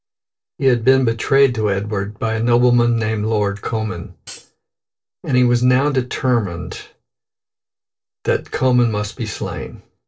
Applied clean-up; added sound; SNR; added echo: neural separator model SepFormer DNS4.